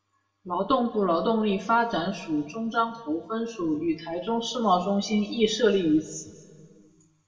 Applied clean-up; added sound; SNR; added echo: none; none; none; reverberation time 1.1 s.